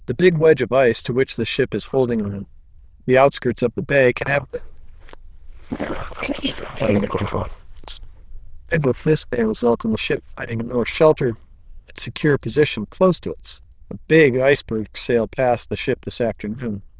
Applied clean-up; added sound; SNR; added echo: neural diffusion model UNIVERSE++.